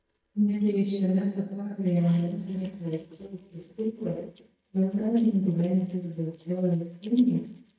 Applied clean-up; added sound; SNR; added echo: neural mask model DeepFilterNet 3.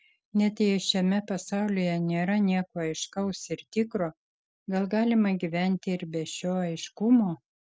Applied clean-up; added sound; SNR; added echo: none; none; none; none.